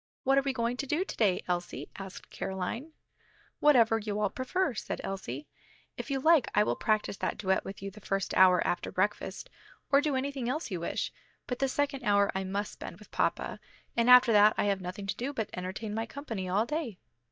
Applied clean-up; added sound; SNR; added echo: neural mask model DeepFilterNet 3.